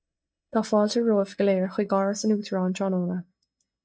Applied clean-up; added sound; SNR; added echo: neural mask model DeepFilterNet 3.